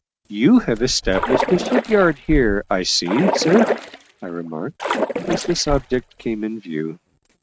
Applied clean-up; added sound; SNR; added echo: neural mask model RNNoise.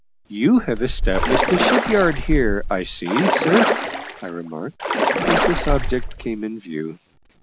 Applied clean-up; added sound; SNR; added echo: none; Bird + Splash, splatter; -1 dB; none.